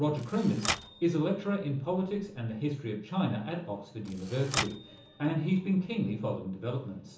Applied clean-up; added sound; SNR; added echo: none; Typewriter; 9 dB; reverberation time 1.2 s.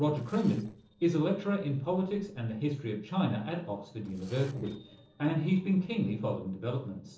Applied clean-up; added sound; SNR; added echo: neural separator model SepFormer DNS4.